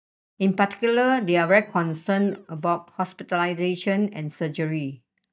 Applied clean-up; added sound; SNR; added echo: neural mask model DeepFilterNet 3.